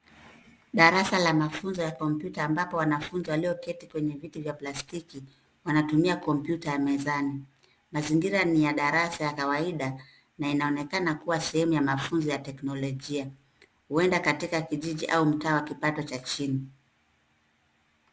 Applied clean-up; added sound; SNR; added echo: none; none; none; none.